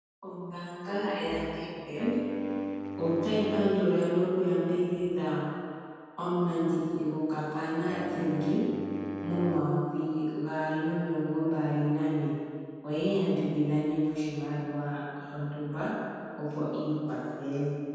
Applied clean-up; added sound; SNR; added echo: none; Wind instrument, woodwind instrument; 7 dB; reverberation time 2.1 s.